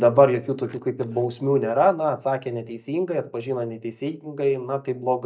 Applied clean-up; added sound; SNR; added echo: neural mask model DeepFilterNet 3.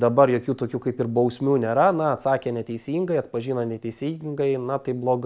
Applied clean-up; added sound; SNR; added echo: none; none; none; none.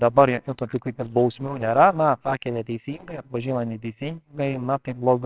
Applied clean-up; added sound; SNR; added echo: neural separator model SepFormer WHAMR!.